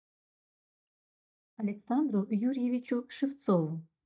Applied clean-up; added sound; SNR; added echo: neural mask model DeepFilterNet 3.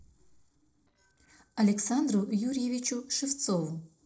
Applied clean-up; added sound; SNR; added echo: neural separator model SepFormer DNS4.